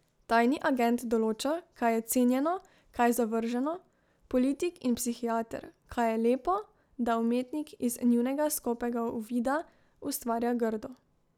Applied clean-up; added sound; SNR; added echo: none; none; none; none.